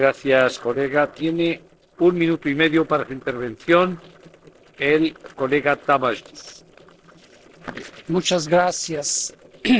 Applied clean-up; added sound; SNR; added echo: neural separator model SepFormer DNS4.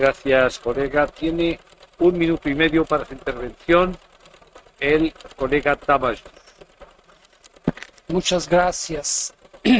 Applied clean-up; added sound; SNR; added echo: neural mask model RNNoise.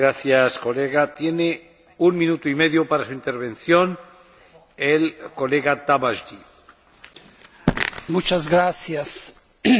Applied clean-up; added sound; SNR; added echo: none; none; none; none.